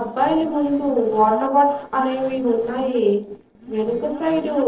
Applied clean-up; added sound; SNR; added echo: neural separator model SepFormer DNS4.